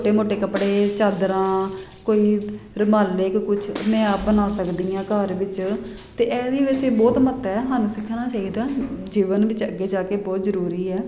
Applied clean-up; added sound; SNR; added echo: none; Shatter; 19 dB; none.